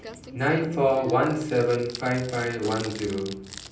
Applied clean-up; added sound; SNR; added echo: none; Crumpling, crinkling; 16 dB; reverberation time 0.6 s.